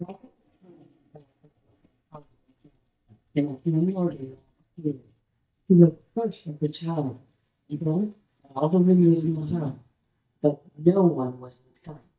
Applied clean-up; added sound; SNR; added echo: neural mask model DeepFilterNet 3.